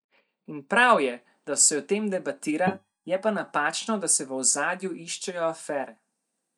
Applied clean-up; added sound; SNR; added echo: neural mask model DeepFilterNet 3.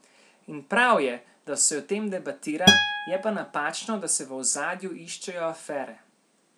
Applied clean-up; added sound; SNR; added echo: none; Acoustic guitar; -4 dB; none.